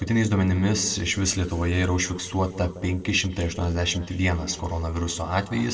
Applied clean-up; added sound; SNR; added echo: none; none; none; reverberation time 1.4 s.